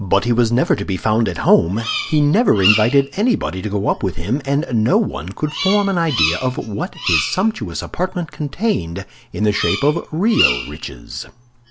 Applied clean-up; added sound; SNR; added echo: none; Bird vocalization, bird call, bird song; 9 dB; none.